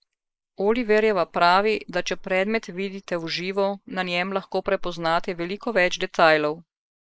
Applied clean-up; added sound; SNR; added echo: neural mask model Resemble Enhance denoiser.